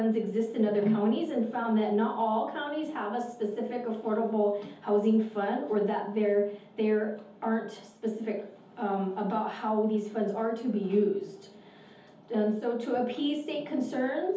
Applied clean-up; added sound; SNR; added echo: none; none; none; reverberation time 0.6 s.